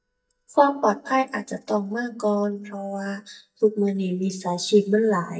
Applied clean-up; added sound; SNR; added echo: neural mask model DeepFilterNet 3.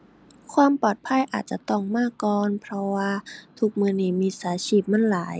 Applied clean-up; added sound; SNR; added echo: none; none; none; none.